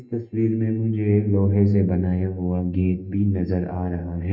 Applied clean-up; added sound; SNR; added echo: neural mask model DeepFilterNet 3.